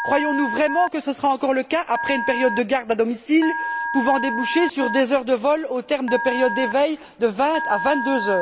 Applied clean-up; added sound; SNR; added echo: none; Telephone; 7 dB; none.